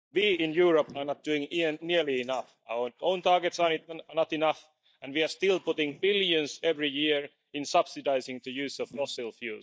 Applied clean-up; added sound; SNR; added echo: neural mask model DeepFilterNet 3.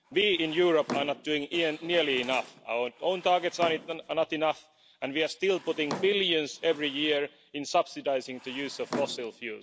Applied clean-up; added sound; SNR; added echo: none; Drawer open or close; 15 dB; none.